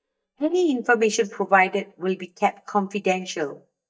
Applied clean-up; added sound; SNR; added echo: neural mask model DeepFilterNet 3.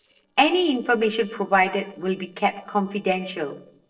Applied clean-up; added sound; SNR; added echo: neural separator model SepFormer DNS4.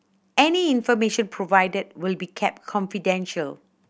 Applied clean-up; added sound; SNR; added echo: none; none; none; none.